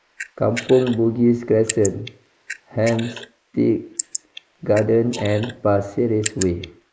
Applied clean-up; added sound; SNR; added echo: neural mask model Resemble Enhance denoiser.